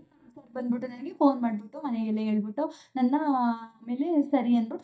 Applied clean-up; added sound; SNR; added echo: neural mask model DeepFilterNet 3.